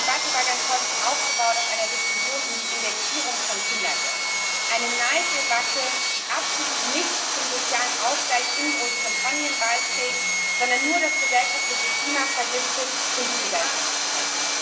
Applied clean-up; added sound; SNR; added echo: none; Sawing; -5 dB; reverberation time 1.3 s.